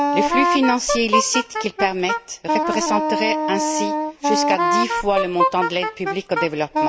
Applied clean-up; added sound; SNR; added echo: none; Wind instrument, woodwind instrument; -1 dB; none.